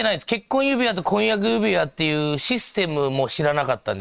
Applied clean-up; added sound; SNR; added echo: neural mask model RNNoise.